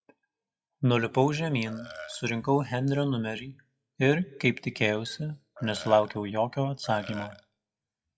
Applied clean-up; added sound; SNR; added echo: classical method WPE with log-MMSE.